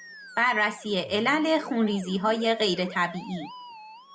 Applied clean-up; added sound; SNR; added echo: none; Musical instrument; 17 dB; none.